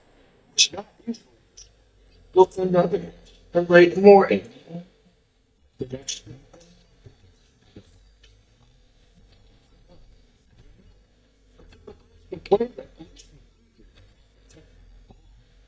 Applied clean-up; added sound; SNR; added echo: neural mask model DeepFilterNet 3.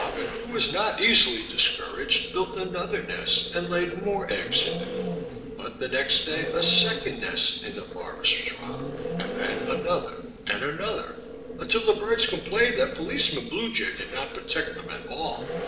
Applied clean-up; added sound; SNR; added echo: neural separator model SepFormer DNS4.